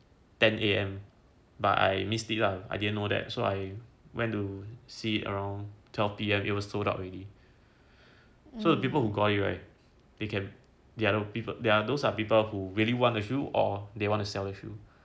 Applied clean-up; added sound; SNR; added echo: none; none; none; none.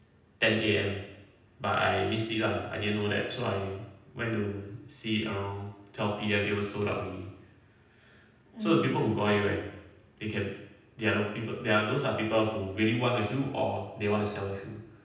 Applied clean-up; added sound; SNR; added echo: none; none; none; reverberation time 0.9 s.